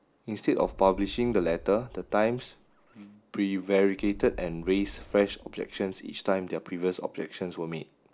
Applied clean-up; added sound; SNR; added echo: none; Boom; 17 dB; none.